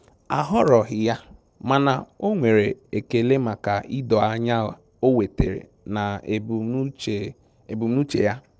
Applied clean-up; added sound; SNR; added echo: none; none; none; none.